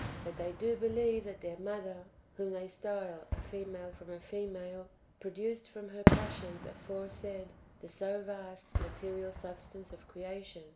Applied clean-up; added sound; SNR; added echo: none; Fireworks; -1 dB; none.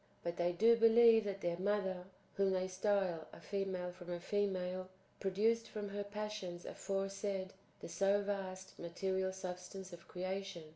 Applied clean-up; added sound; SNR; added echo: none; none; none; none.